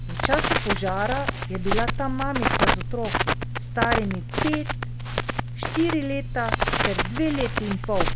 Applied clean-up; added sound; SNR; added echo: none; Crackle; -3 dB; none.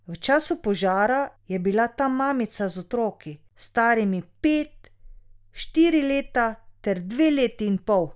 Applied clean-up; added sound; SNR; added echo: none; none; none; none.